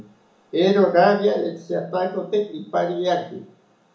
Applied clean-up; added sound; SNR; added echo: none; none; none; reverberation time 0.8 s.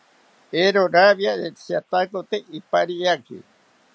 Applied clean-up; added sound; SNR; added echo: none; none; none; none.